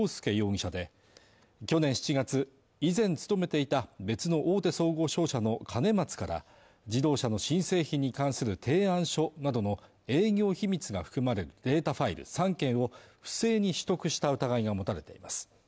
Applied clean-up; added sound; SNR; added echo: none; none; none; none.